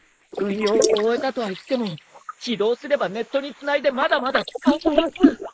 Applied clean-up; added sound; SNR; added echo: neural mask model Resemble Enhance denoiser.